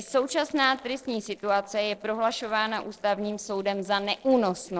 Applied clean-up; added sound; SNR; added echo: neural separator model SepFormer DNS4.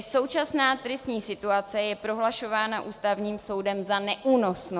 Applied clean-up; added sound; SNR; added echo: none; none; none; none.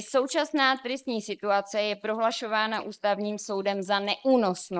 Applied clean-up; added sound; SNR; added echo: neural mask model Resemble Enhance denoiser.